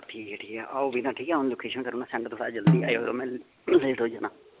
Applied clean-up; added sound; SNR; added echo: none; Snare drum; 0 dB; none.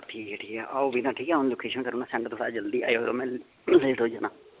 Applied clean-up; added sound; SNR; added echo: none; none; none; none.